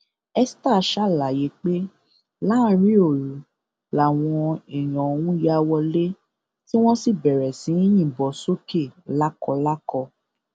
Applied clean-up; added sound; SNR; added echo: none; none; none; none.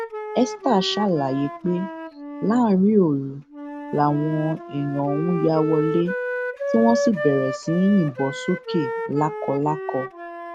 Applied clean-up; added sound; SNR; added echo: none; Wind instrument, woodwind instrument; 7 dB; none.